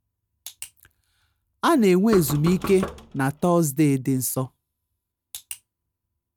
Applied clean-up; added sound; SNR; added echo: none; Knock; 11 dB; none.